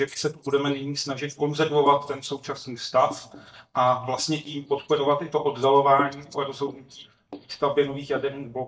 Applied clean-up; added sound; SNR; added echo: neural mask model DeepFilterNet 3.